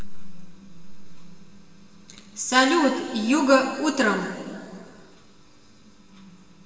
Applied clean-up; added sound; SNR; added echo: none; none; none; reverberation time 2.6 s.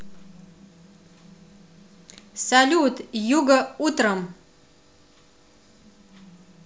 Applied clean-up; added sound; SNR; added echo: none; none; none; none.